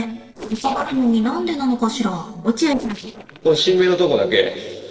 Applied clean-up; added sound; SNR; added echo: neural separator model SepFormer DNS4.